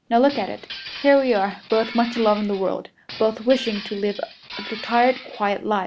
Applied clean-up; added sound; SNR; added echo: none; Glass; 15 dB; none.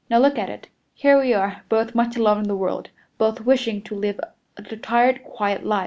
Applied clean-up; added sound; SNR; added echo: none; none; none; none.